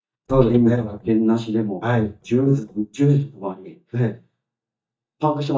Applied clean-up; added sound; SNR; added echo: neural mask model DeepFilterNet 3.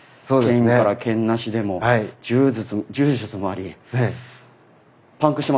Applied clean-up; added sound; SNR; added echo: none; none; none; none.